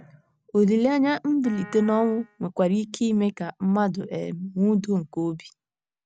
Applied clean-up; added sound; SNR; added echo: none; Piano; 19 dB; none.